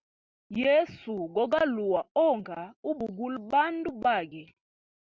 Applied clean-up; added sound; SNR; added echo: none; none; none; none.